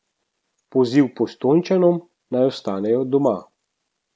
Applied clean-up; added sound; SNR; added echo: none; none; none; none.